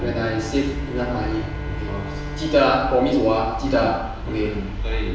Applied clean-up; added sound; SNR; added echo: none; Bowed string instrument; 14 dB; reverberation time 0.8 s.